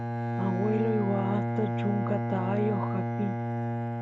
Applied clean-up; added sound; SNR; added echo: none; Bowed string instrument; -1 dB; none.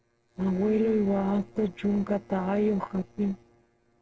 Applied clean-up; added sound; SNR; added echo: neural separator model SepFormer DNS4.